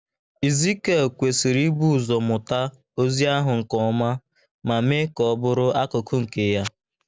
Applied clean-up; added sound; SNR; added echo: none; none; none; none.